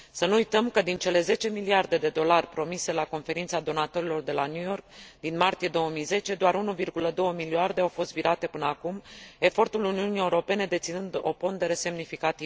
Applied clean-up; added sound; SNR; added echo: none; none; none; none.